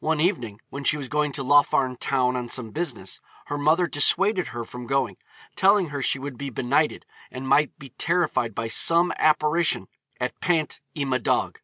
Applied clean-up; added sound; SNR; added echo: none; none; none; none.